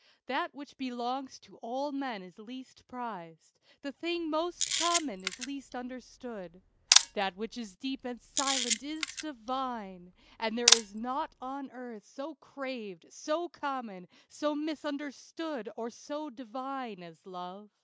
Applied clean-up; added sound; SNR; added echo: none; Camera; -4 dB; none.